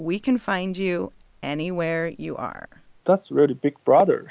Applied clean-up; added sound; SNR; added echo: none; none; none; none.